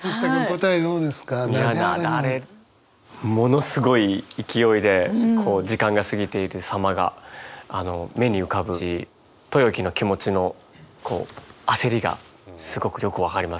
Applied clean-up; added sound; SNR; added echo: none; none; none; none.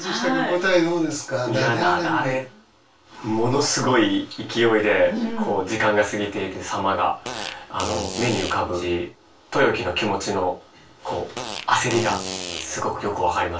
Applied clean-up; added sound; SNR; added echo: none; Fart; 9 dB; reverberation time 0.2 s.